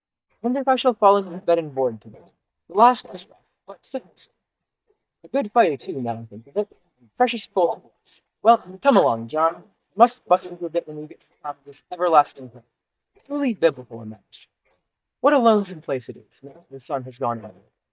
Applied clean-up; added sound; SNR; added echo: neural mask model DeepFilterNet 3.